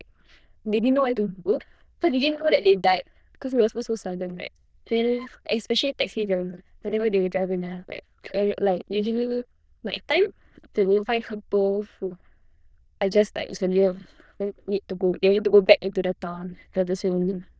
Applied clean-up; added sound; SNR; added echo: neural diffusion model UNIVERSE++.